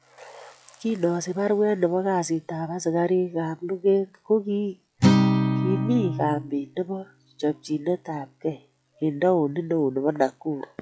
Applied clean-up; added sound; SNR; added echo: classical method log-MMSE.